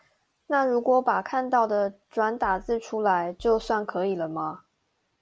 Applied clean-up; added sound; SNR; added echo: none; Bass drum; 19 dB; none.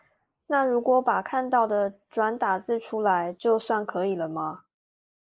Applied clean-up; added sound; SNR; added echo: neural mask model Resemble Enhance denoiser.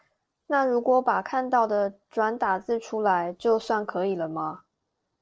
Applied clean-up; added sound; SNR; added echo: neural separator model SepFormer DNS4.